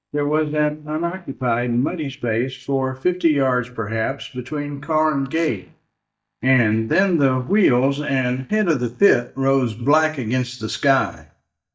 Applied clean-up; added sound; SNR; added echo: neural mask model DeepFilterNet 3.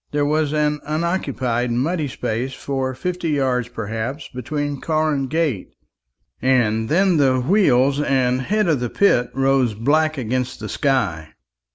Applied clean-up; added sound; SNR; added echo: none; none; none; none.